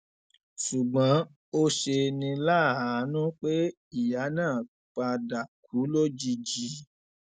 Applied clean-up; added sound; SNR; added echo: none; none; none; none.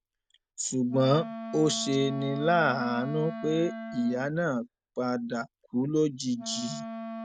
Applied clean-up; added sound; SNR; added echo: none; Wind instrument, woodwind instrument; 11 dB; none.